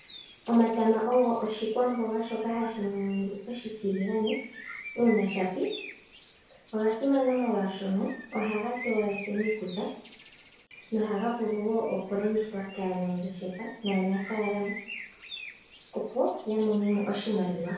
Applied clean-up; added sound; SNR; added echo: none; Bird; 16 dB; reverberation time 0.6 s.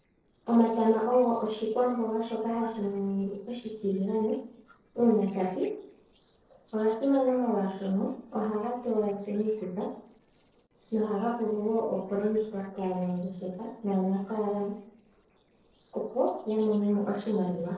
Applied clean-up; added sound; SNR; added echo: neural separator model SepFormer DNS4.